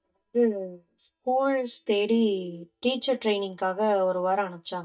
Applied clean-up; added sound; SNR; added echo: neural mask model DeepFilterNet 3.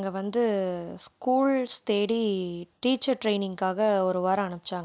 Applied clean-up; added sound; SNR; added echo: none; none; none; none.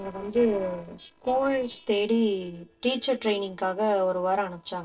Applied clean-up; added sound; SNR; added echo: neural separator model SepFormer DNS4.